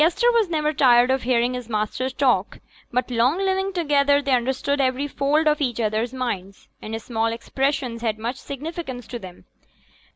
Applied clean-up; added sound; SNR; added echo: none; none; none; none.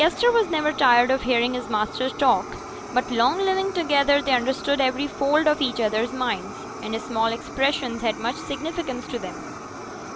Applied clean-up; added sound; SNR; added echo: none; Fire; 12 dB; none.